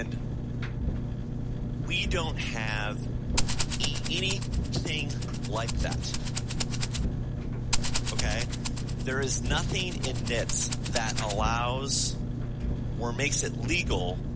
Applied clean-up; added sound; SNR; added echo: none; Rattle (instrument) + Engine; -5 dB; none.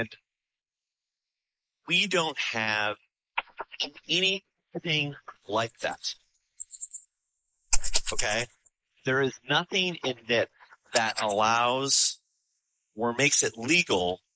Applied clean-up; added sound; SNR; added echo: neural mask model Resemble Enhance denoiser.